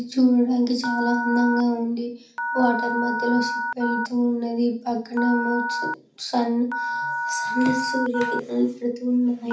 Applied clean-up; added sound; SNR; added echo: none; Telephone; 6 dB; reverberation time 0.4 s.